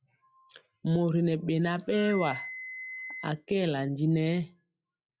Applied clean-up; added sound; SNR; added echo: classical method log-MMSE.